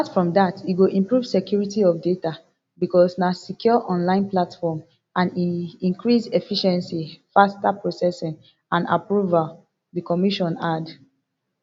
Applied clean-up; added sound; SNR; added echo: none; none; none; none.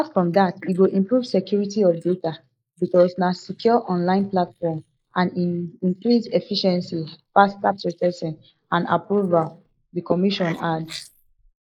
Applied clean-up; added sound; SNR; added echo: neural mask model Resemble Enhance denoiser.